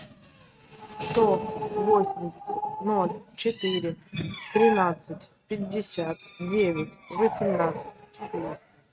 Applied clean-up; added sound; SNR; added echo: neural mask model RNNoise.